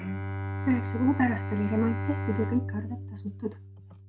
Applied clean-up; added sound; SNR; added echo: none; Bowed string instrument; 3 dB; none.